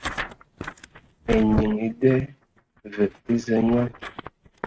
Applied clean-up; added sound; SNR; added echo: neural mask model RNNoise.